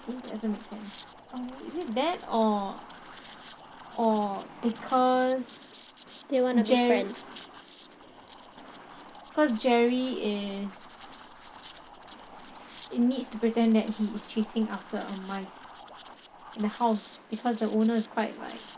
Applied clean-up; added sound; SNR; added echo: none; Liquid; 17 dB; none.